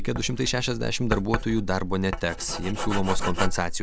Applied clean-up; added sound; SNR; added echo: none; Writing; 1 dB; none.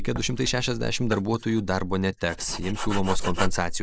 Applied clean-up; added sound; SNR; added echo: neural mask model Resemble Enhance denoiser.